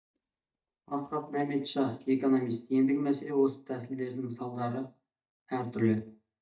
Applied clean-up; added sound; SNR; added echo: neural mask model DeepFilterNet 3.